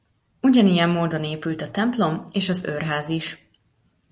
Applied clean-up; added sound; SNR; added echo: none; none; none; none.